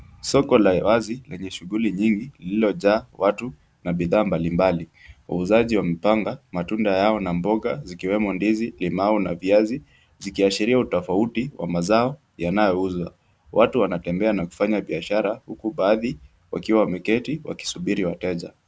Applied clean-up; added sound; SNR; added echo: none; none; none; none.